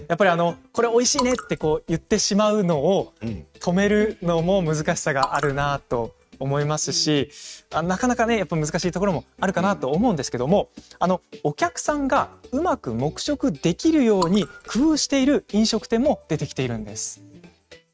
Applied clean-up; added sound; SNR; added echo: neural mask model RNNoise.